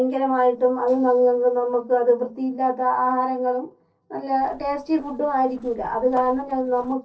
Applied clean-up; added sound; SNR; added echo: neural separator model SepFormer DNS4.